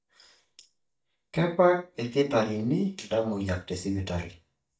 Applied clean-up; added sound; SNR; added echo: neural mask model DeepFilterNet 3.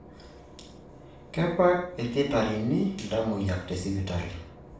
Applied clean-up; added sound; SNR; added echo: none; Engine / Boat, Water vehicle; 19 dB; reverberation time 0.5 s.